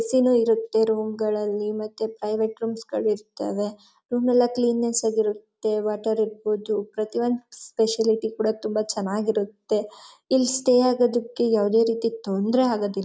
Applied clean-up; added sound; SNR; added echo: none; none; none; none.